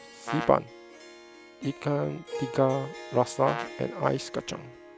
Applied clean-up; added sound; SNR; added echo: none; Harp + Brass instrument; 10 dB; none.